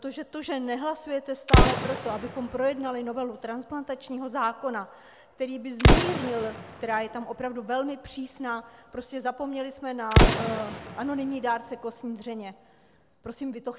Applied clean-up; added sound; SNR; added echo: none; Explosion; -3 dB; none.